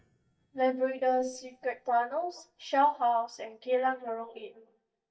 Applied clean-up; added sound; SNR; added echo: neural mask model DeepFilterNet 3.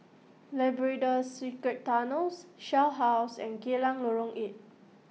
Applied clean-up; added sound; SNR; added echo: none; none; none; none.